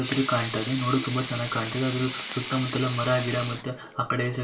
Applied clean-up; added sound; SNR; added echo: none; Sink (filling or washing) / Water tap, faucet / Liquid; 1 dB; reverberation time 0.3 s.